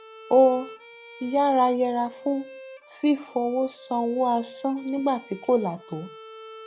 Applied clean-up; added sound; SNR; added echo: none; Bowed string instrument; 20 dB; none.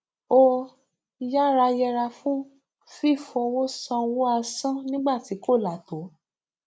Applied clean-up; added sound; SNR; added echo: none; none; none; none.